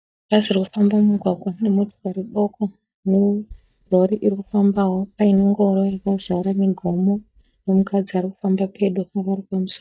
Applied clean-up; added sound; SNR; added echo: neural mask model DeepFilterNet 3.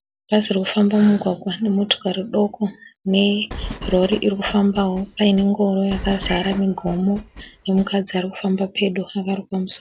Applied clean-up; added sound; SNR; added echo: none; Train; 13 dB; none.